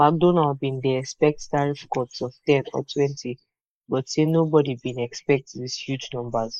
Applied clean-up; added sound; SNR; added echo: neural mask model Resemble Enhance denoiser.